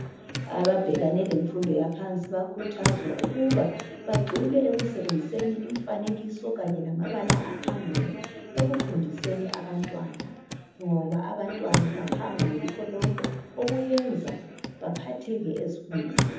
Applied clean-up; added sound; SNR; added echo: none; Hands / Wood; 3 dB; reverberation time 0.8 s.